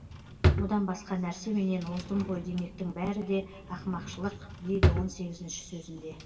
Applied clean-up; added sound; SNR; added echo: none; Drawer open or close; 0 dB; reverberation time 2.0 s.